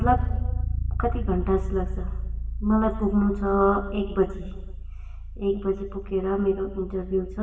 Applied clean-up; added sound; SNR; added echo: none; Bass guitar; 3 dB; reverberation time 1.2 s.